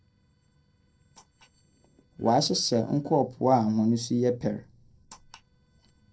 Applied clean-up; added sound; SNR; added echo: neural separator model SepFormer DNS4.